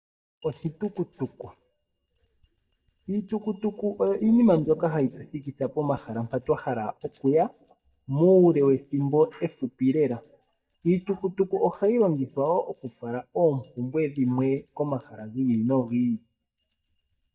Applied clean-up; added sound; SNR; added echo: neural mask model DeepFilterNet 3.